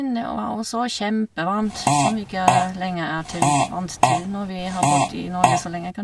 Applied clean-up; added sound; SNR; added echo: none; Fart; -4 dB; none.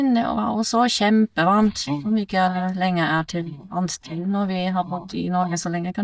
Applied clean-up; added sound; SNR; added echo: neural mask model DeepFilterNet 3.